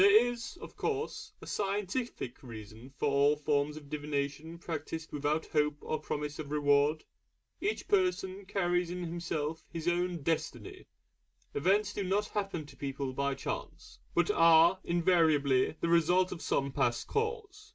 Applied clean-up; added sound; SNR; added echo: none; none; none; none.